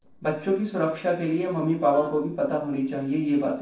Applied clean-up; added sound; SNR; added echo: neural separator model SepFormer DNS4.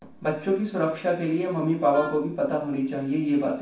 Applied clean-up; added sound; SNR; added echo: none; Wind instrument, woodwind instrument; 15 dB; reverberation time 0.6 s.